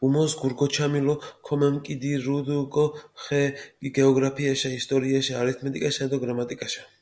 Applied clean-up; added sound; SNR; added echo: none; none; none; none.